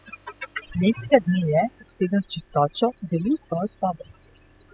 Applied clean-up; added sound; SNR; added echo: classical method spectral subtraction.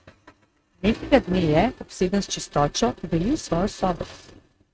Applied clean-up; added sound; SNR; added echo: neural mask model RNNoise.